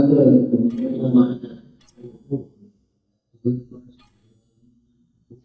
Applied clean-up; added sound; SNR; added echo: neural mask model DeepFilterNet 3.